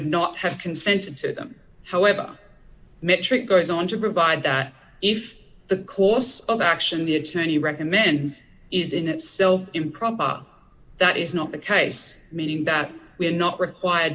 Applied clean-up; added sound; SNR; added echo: none; none; none; none.